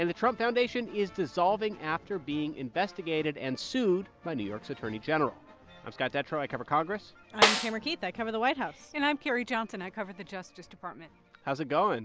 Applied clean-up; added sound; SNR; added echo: none; Snare drum; -2 dB; none.